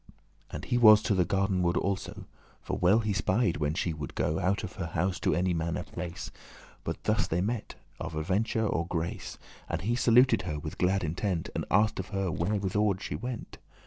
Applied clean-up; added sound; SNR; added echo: neural separator model SepFormer DNS4.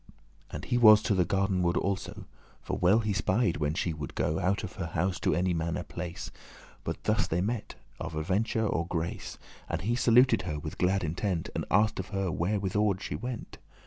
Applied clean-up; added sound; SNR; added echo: none; none; none; none.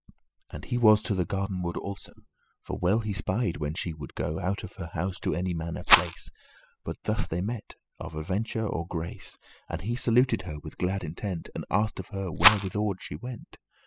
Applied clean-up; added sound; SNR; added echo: classical method spectral subtraction.